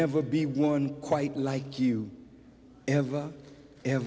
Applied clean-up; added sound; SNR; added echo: none; none; none; none.